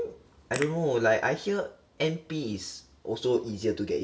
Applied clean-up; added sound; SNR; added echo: none; Crack / Crackle; 13 dB; none.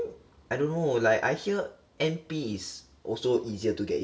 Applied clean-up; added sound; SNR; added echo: none; none; none; none.